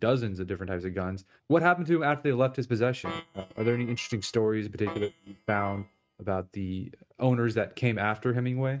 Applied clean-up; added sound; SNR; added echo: neural mask model RNNoise.